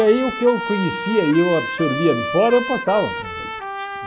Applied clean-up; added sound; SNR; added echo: none; Trumpet; 7 dB; none.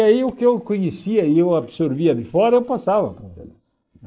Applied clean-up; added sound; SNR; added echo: neural mask model Resemble Enhance denoiser.